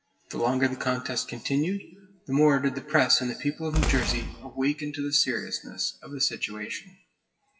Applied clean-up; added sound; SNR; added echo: classical method WPE with log-MMSE.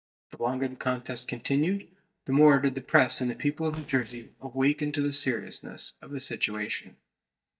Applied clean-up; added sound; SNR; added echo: neural mask model DeepFilterNet 3.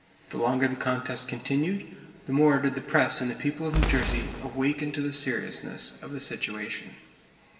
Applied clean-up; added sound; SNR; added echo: none; Boom; 3 dB; reverberation time 2.5 s.